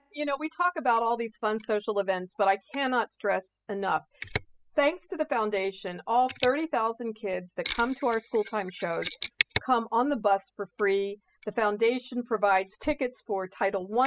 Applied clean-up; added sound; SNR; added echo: classical method spectral subtraction.